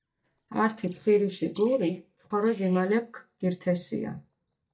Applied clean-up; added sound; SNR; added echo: neural mask model DeepFilterNet 3.